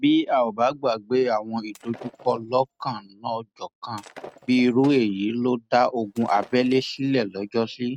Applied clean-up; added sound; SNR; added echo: neural mask model RNNoise.